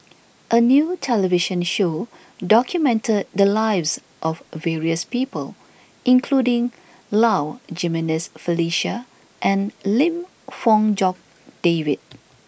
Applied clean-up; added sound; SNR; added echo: none; none; none; none.